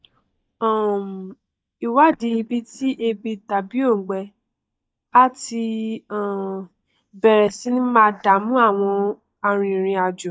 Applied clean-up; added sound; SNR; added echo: neural mask model DeepFilterNet 3.